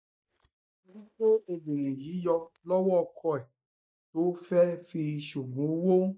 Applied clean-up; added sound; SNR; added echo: neural mask model DeepFilterNet 3.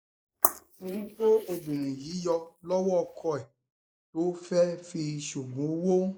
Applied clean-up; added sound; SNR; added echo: neural mask model Resemble Enhance denoiser.